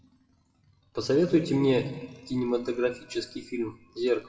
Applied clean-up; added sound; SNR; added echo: classical method WPE with log-MMSE.